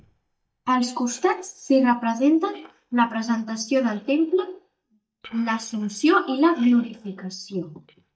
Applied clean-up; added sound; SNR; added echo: neural mask model DeepFilterNet 3.